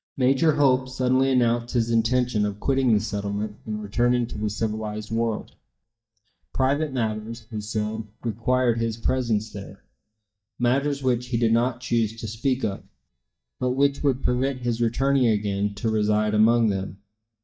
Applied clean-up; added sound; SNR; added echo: neural mask model DeepFilterNet 3.